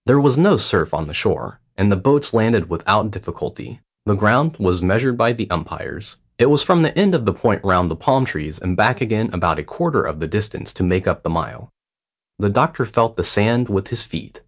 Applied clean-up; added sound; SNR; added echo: none; none; none; none.